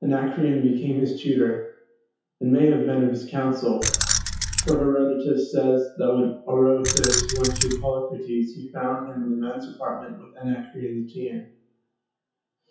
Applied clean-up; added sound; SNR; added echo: classical method WPE with log-MMSE.